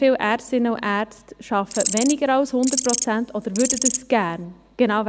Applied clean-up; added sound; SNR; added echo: none; Insect; 4 dB; none.